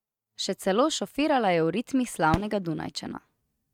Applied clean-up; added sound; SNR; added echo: neural mask model RNNoise.